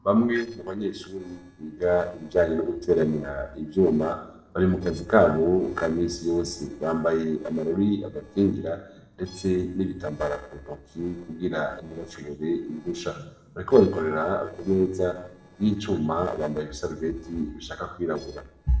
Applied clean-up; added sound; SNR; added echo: neural separator model SepFormer DNS4.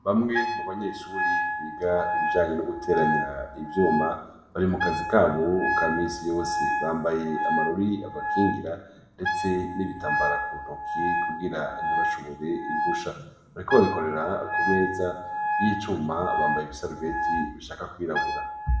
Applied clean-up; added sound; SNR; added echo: none; Wind instrument, woodwind instrument; 1 dB; reverberation time 0.8 s.